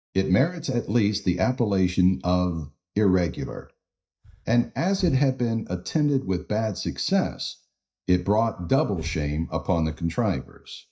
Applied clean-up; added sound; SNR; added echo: neural mask model DeepFilterNet 3.